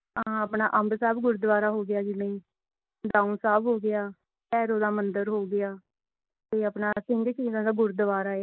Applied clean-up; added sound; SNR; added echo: neural mask model Resemble Enhance denoiser.